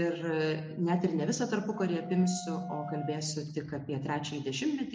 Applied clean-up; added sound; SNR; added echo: none; Wind instrument, woodwind instrument; 14 dB; none.